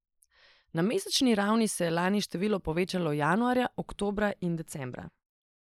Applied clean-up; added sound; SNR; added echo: neural mask model Resemble Enhance denoiser.